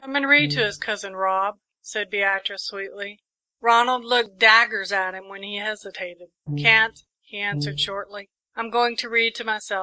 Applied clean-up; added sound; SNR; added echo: neural mask model DeepFilterNet 3.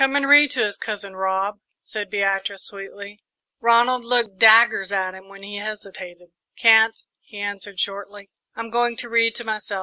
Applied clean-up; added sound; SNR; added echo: none; none; none; none.